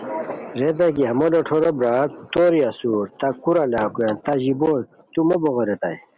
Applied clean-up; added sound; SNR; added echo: none; none; none; none.